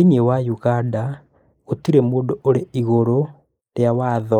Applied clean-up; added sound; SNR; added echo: neural mask model Resemble Enhance denoiser.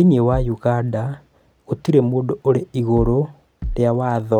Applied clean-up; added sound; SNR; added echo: none; Bass drum; 9 dB; none.